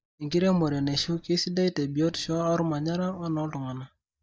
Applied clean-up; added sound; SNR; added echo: neural mask model DeepFilterNet 3.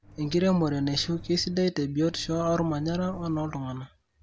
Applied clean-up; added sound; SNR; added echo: none; Microwave oven; 17 dB; none.